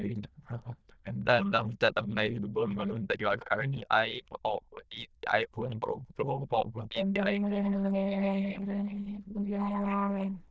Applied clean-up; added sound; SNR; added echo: neural diffusion model UNIVERSE++.